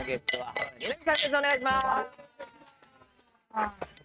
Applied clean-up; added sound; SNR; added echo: neural mask model RNNoise.